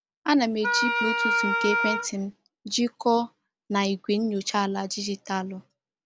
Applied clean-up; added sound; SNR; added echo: none; Wind instrument, woodwind instrument; -2 dB; none.